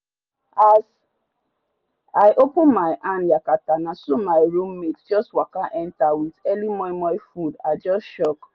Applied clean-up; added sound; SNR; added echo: none; none; none; none.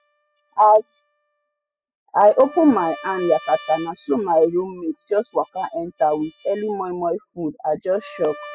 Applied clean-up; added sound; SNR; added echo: classical method spectral subtraction.